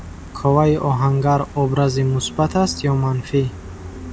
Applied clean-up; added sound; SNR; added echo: none; Gull, seagull; 15 dB; none.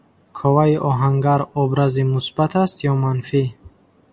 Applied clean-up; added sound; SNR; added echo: none; none; none; none.